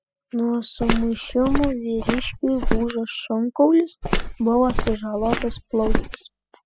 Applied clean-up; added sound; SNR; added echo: classical method spectral subtraction.